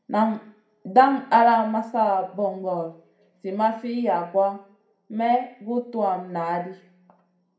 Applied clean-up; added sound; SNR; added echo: none; none; none; reverberation time 0.5 s.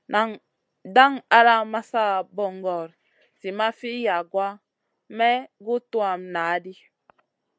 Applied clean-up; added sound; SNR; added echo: none; none; none; none.